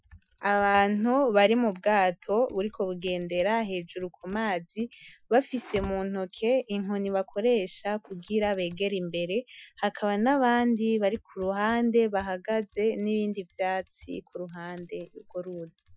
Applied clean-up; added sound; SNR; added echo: classical method Wiener filter.